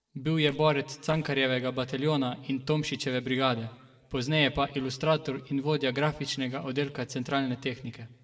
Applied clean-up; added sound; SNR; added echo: neural separator model SepFormer DNS4.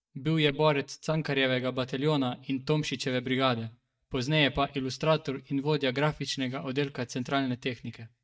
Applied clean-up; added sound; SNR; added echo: neural mask model DeepFilterNet 3.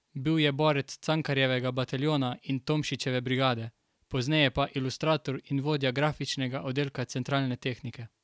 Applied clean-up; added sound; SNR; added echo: none; none; none; none.